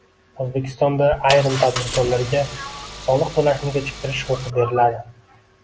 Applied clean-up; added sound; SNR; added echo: none; Engine; 10 dB; none.